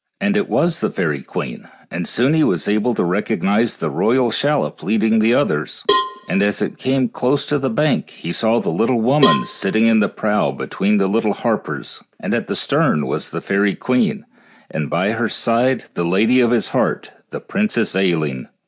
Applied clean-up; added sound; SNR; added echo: none; Cowbell; 7 dB; none.